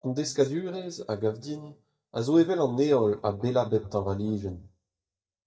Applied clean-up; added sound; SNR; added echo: neural mask model DeepFilterNet 3.